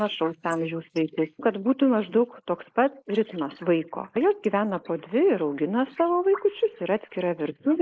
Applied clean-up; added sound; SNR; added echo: neural mask model Resemble Enhance denoiser.